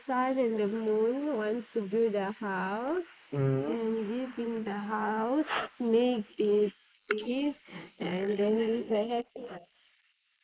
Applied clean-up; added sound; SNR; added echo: neural mask model Resemble Enhance denoiser.